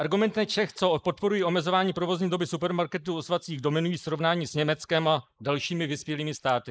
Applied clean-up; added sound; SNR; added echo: neural mask model Resemble Enhance denoiser.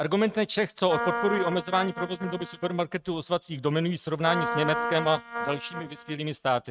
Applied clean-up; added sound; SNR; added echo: neural mask model RNNoise.